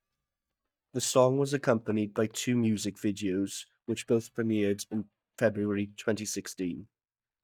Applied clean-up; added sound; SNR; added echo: neural mask model DeepFilterNet 3.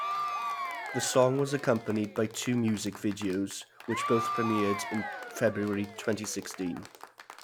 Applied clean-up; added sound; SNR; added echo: none; Applause / Crowd / Cheering; 7 dB; none.